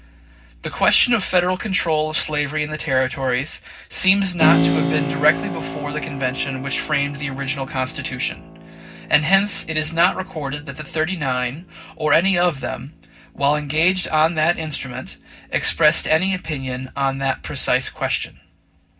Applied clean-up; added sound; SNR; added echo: none; Keyboard (musical); 8 dB; reverberation time 0.4 s.